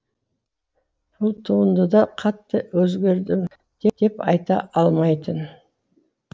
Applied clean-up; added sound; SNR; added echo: neural mask model Resemble Enhance denoiser.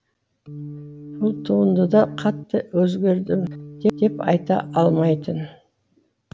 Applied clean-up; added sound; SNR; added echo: none; Organ; 12 dB; none.